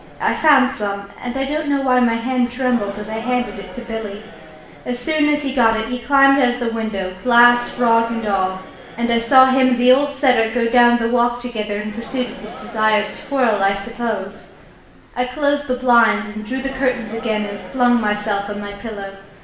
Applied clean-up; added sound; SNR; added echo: none; Crowd; 19 dB; reverberation time 0.8 s.